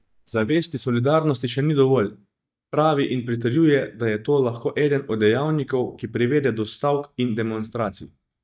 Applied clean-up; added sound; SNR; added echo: neural mask model DeepFilterNet 3.